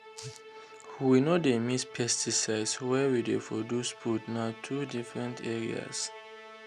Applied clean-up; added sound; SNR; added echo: none; Musical instrument; 17 dB; none.